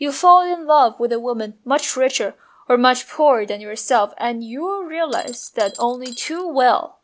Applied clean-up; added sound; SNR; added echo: none; Shatter; 18 dB; none.